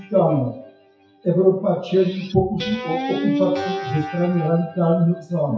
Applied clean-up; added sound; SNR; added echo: classical method WPE with log-MMSE.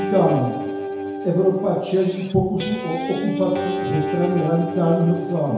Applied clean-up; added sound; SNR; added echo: none; Guitar; 6 dB; reverberation time 1.0 s.